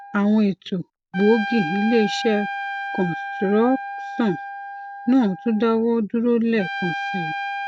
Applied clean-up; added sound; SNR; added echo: none; Trumpet; 8 dB; none.